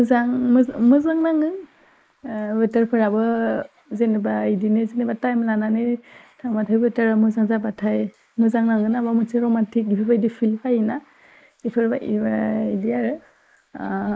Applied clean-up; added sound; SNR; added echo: neural mask model Resemble Enhance denoiser.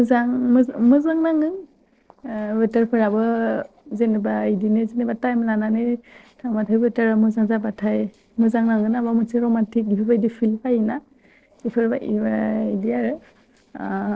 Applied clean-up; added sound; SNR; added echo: neural separator model SepFormer DNS4.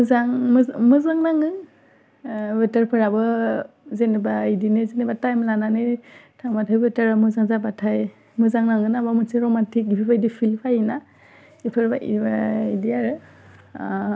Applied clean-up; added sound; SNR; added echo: none; none; none; none.